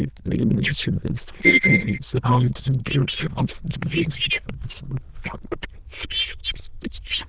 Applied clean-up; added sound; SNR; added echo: neural diffusion model UNIVERSE++.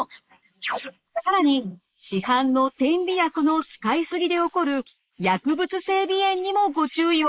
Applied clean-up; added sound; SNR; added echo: neural mask model Resemble Enhance denoiser.